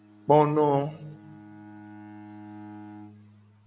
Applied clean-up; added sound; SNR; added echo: none; Bowed string instrument; 18 dB; none.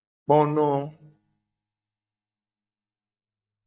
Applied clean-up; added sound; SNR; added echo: neural mask model DeepFilterNet 3.